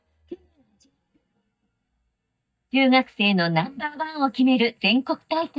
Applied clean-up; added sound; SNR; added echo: neural mask model DeepFilterNet 3.